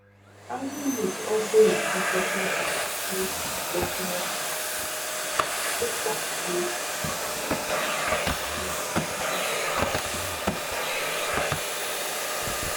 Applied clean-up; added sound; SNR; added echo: none; Domestic sounds, home sounds; -4 dB; none.